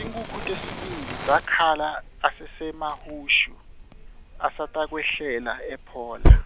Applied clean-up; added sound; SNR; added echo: none; Fire; -2 dB; none.